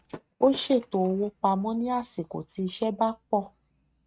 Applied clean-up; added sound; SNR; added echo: neural mask model RNNoise.